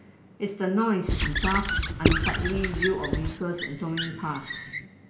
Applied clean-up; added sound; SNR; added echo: none; Squeak / Writing; -1 dB; none.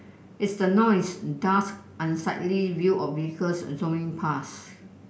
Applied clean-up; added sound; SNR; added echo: none; none; none; none.